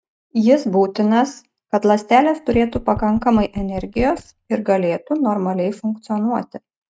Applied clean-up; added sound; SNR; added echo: neural mask model RNNoise.